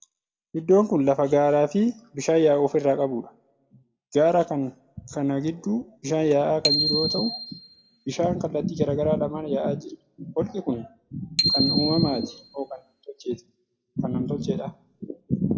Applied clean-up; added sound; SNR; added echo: none; Bicycle bell; 5 dB; reverberation time 0.3 s.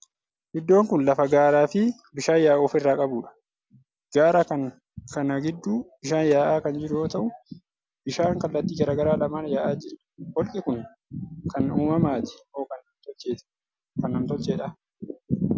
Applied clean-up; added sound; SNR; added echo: none; none; none; none.